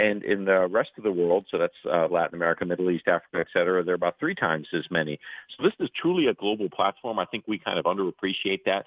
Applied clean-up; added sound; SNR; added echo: none; none; none; none.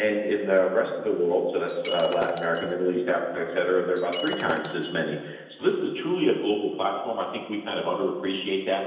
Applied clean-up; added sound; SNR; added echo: none; Shatter; 11 dB; reverberation time 1.0 s.